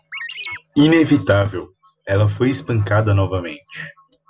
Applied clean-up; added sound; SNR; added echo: none; Chirp, tweet; 11 dB; none.